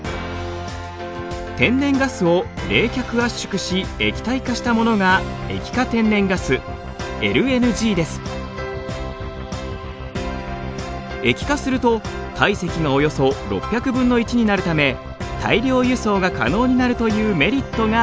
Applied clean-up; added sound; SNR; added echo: none; none; none; none.